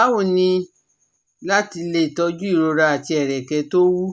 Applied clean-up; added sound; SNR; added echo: none; none; none; none.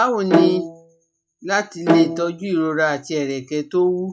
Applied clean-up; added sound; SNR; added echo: classical method log-MMSE.